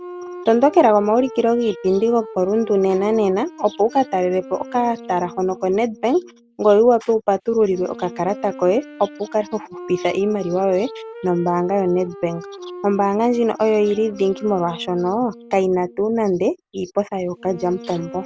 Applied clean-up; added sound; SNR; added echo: none; Wind instrument, woodwind instrument; 17 dB; none.